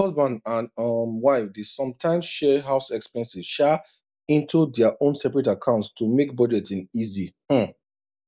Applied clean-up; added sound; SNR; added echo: none; none; none; none.